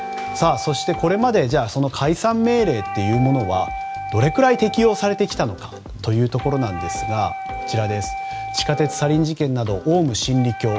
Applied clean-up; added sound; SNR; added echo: none; Wind instrument, woodwind instrument; 10 dB; none.